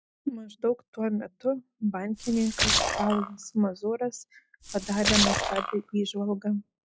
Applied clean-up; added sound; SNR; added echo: classical method log-MMSE.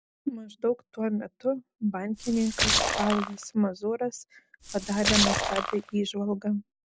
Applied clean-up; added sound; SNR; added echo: none; Splash, splatter; -1 dB; none.